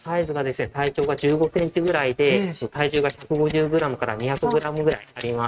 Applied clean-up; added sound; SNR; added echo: neural mask model RNNoise.